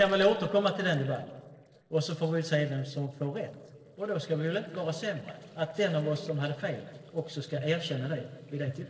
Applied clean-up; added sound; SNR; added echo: neural separator model SepFormer DNS4.